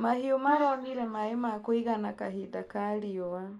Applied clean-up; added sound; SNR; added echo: neural mask model Resemble Enhance denoiser.